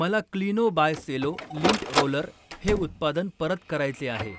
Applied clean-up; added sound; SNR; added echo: none; Printer + Slam; 6 dB; none.